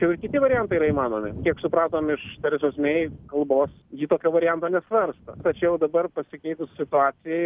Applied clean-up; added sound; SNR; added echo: none; Thunder / Wind; 18 dB; none.